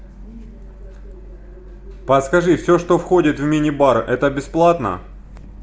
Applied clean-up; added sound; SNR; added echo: none; none; none; none.